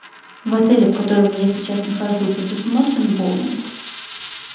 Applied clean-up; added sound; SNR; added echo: none; Coin (dropping); 17 dB; reverberation time 0.8 s.